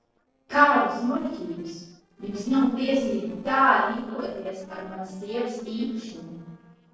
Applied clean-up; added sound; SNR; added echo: neural separator model SepFormer DNS4.